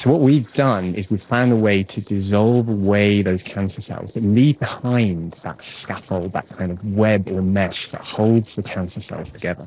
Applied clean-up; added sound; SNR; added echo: neural separator model SepFormer DNS4.